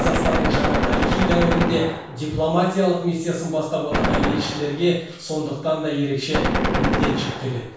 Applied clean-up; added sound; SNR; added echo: none; Gunshot, gunfire; 0 dB; reverberation time 0.7 s.